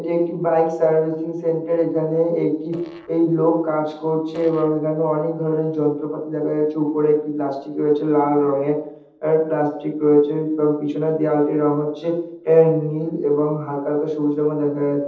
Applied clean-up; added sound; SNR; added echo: neural separator model SepFormer DNS4.